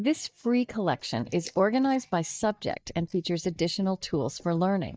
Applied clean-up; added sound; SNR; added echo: neural mask model DeepFilterNet 3.